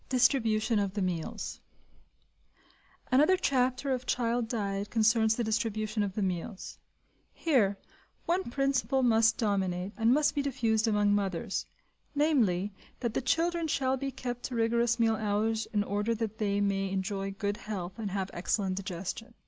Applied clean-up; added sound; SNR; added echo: none; none; none; none.